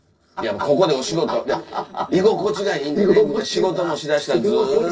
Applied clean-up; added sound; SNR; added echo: neural separator model SepFormer DNS4.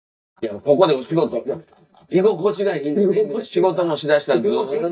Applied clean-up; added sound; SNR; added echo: neural mask model DeepFilterNet 3.